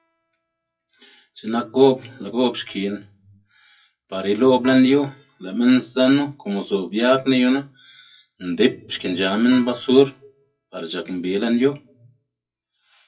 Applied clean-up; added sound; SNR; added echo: classical method WPE with log-MMSE.